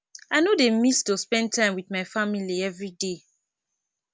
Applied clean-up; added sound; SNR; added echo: none; none; none; none.